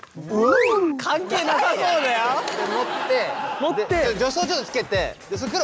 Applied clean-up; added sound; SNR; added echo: none; none; none; none.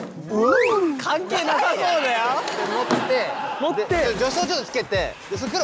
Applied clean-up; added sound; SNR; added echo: none; Drawer open or close; 13 dB; none.